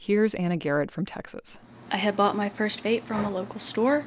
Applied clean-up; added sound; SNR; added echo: none; Breathing; 19 dB; none.